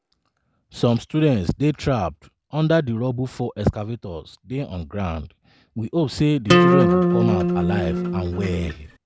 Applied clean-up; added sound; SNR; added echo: none; Acoustic guitar; -5 dB; none.